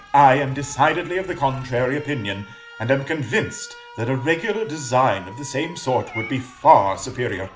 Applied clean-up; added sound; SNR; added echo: none; Alarm + Meow / Purr; 19 dB; none.